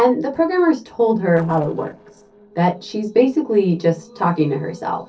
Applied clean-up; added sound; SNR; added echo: neural separator model SepFormer DNS4.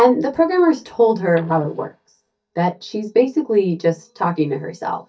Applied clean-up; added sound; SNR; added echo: neural mask model DeepFilterNet 3.